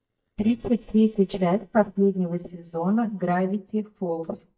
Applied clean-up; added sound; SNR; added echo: neural mask model DeepFilterNet 3.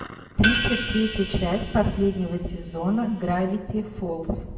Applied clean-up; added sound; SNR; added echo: none; Hi-hat; 6 dB; reverberation time 1.6 s.